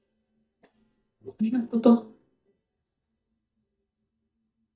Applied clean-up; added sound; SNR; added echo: neural mask model DeepFilterNet 3.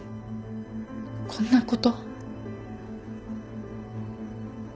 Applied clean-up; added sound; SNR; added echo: none; none; none; none.